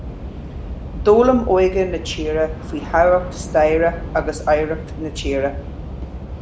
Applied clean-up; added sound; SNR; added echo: none; Subway, metro, underground / Train; 9 dB; none.